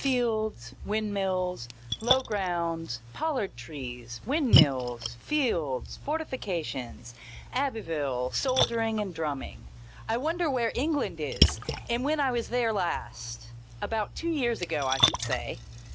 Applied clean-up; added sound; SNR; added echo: none; Splash, splatter; 3 dB; none.